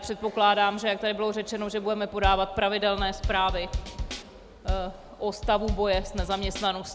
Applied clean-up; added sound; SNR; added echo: none; Bass drum / Snare drum / Drum kit; 5 dB; none.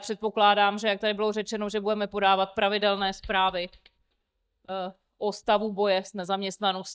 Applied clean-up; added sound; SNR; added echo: neural mask model DeepFilterNet 3.